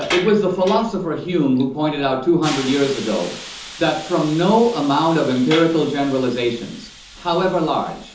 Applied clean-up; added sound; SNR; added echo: none; Hiss; 14 dB; reverberation time 0.6 s.